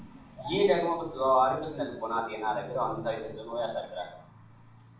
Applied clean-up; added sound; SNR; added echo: none; none; none; reverberation time 0.5 s.